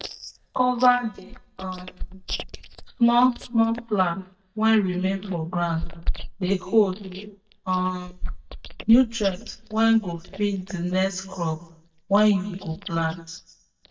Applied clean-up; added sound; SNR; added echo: neural mask model DeepFilterNet 3.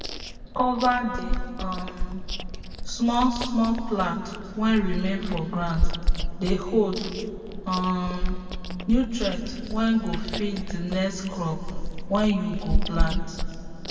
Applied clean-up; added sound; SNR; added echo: none; Chewing, mastication; 1 dB; reverberation time 2.3 s.